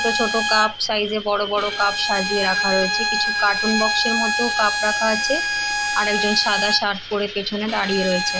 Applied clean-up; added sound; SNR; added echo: none; Bowed string instrument; 1 dB; none.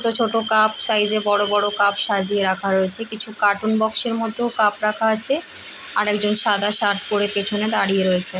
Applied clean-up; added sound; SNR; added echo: none; none; none; none.